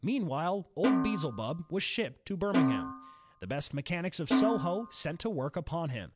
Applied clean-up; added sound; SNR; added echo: none; Snare drum; 0 dB; none.